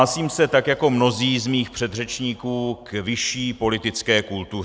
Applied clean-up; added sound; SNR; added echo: none; none; none; none.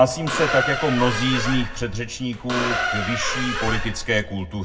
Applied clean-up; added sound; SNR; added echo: none; Squeak; 3 dB; reverberation time 0.3 s.